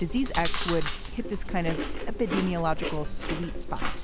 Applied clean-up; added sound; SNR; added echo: none; Chewing, mastication; -1 dB; none.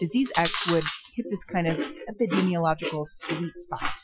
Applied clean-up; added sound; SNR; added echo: classical method Wiener filter.